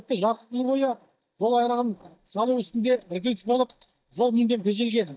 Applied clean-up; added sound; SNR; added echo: neural mask model DeepFilterNet 3.